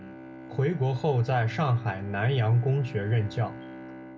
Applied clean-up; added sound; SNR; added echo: none; Bowed string instrument; 16 dB; none.